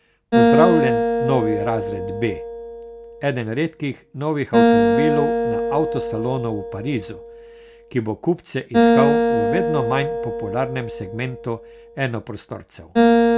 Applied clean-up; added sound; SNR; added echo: none; Acoustic guitar; -4 dB; none.